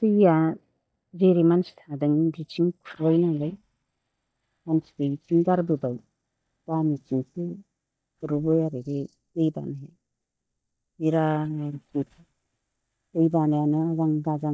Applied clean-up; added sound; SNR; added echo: neural mask model DeepFilterNet 3.